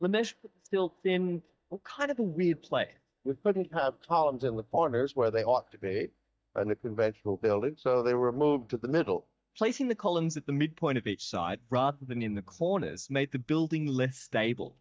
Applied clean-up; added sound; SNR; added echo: neural mask model DeepFilterNet 3.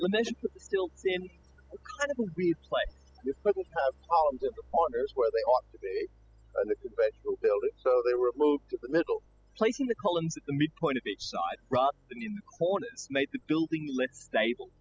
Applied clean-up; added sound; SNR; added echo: classical method spectral subtraction.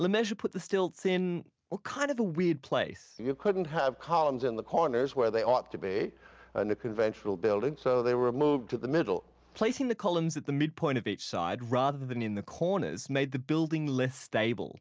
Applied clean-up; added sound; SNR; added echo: none; none; none; none.